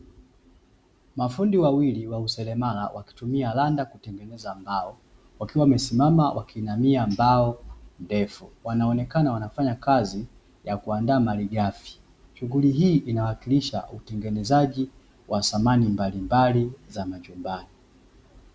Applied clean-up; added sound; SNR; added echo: none; none; none; none.